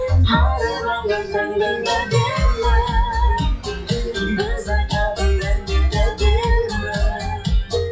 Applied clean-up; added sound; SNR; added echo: classical method WPE with log-MMSE.